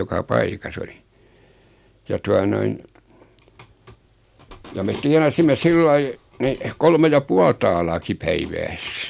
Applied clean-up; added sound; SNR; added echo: none; none; none; none.